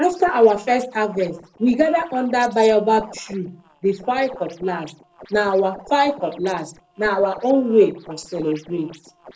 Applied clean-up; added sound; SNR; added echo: neural separator model SepFormer DNS4.